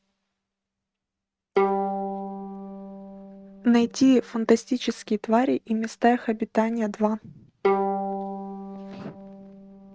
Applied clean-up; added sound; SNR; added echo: neural mask model RNNoise.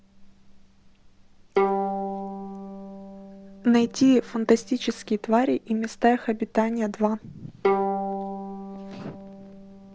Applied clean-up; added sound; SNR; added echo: none; Bowed string instrument; 5 dB; none.